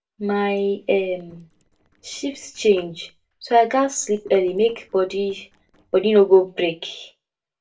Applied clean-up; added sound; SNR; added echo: neural separator model SepFormer DNS4.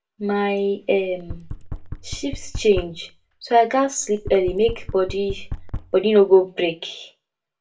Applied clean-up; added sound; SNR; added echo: none; Knock; 11 dB; reverberation time 0.2 s.